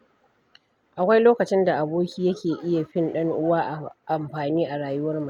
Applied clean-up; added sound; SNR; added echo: none; none; none; none.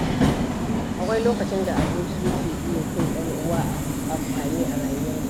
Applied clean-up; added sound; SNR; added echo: none; Subway, metro, underground; -5 dB; none.